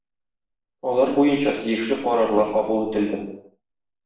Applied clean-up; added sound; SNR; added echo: neural separator model SepFormer DNS4.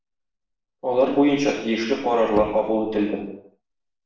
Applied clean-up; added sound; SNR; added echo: none; Bowed string instrument; 17 dB; reverberation time 0.6 s.